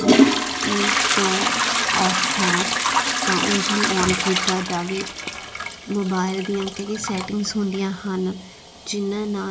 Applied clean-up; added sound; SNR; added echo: none; Trickle, dribble / Toilet flush / Hiss; -3 dB; none.